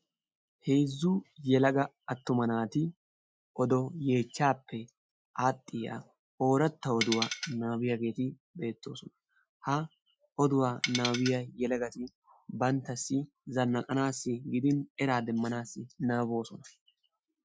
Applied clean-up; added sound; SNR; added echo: classical method Wiener filter.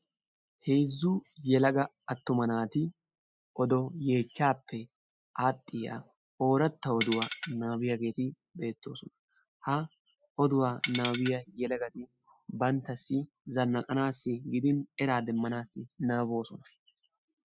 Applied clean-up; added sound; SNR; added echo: classical method spectral subtraction.